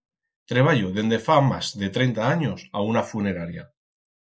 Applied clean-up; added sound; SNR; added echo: neural mask model Resemble Enhance denoiser.